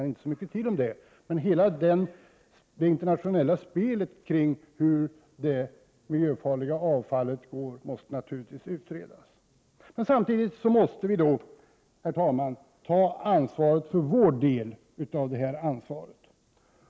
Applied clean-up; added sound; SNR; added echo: none; none; none; none.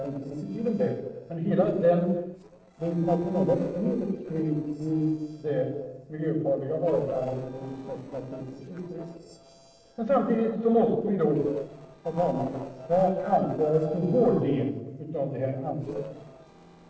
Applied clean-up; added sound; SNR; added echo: neural separator model SepFormer DNS4.